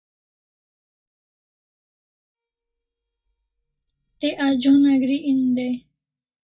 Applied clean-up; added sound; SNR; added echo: neural mask model DeepFilterNet 3.